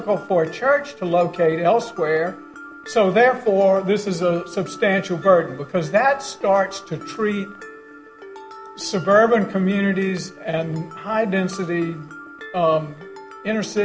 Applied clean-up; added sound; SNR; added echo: none; Mallet percussion; 18 dB; none.